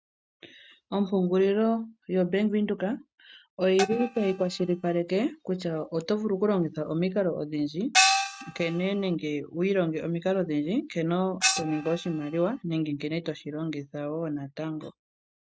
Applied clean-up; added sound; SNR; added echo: neural mask model RNNoise.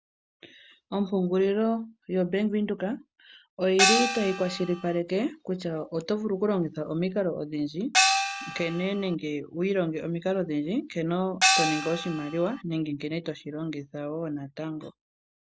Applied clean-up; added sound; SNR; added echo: none; Gong; -2 dB; none.